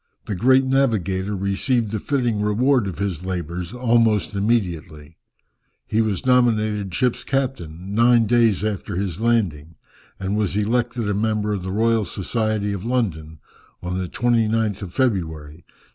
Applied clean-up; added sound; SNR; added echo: none; none; none; none.